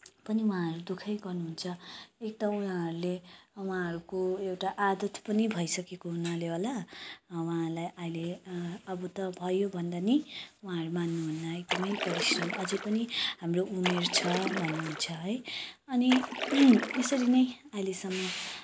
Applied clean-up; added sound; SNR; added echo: none; Splash, splatter; 5 dB; none.